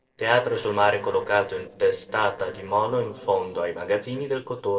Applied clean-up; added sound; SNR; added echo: neural separator model SepFormer DNS4.